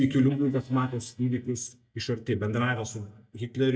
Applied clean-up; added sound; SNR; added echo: neural mask model DeepFilterNet 3.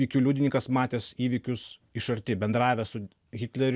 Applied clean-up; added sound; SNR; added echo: none; none; none; none.